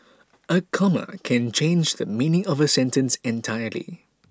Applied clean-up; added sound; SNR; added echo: none; none; none; none.